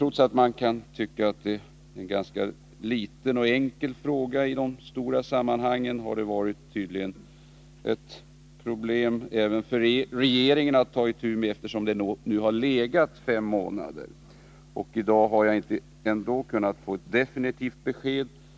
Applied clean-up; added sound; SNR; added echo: none; none; none; none.